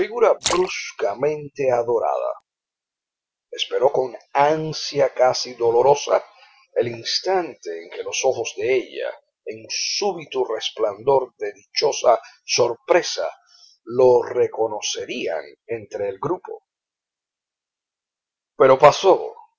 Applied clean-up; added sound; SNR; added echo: none; Splash, splatter; 11 dB; none.